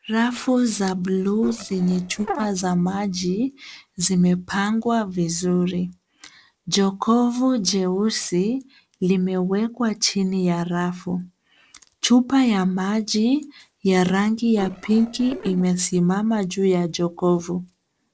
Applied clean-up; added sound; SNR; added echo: neural separator model SepFormer DNS4.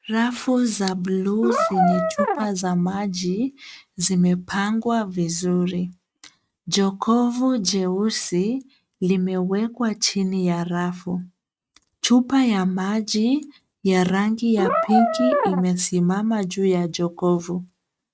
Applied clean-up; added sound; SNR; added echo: neural mask model RNNoise.